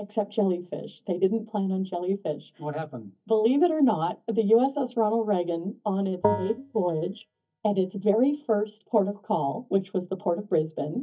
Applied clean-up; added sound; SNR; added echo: neural mask model DeepFilterNet 3.